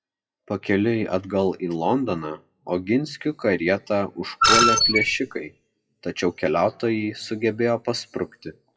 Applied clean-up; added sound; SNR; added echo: classical method WPE with log-MMSE.